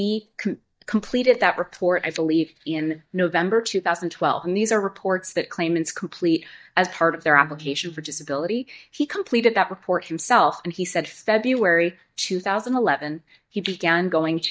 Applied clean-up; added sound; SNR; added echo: neural mask model DeepFilterNet 3.